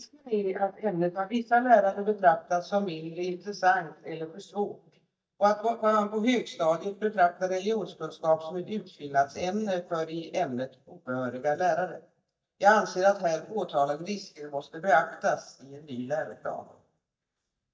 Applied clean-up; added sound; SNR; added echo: neural mask model DeepFilterNet 3.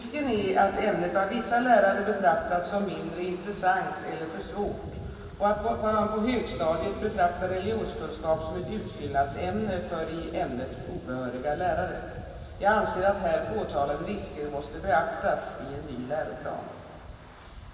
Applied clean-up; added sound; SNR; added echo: none; Wind; 15 dB; reverberation time 2.6 s.